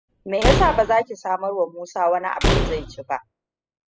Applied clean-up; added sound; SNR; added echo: classical method spectral subtraction.